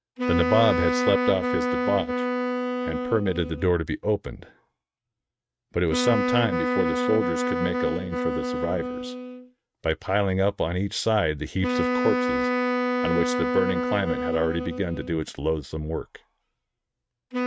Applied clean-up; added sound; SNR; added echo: neural mask model RNNoise.